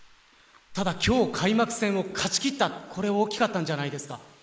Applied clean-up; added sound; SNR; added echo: neural mask model Resemble Enhance denoiser.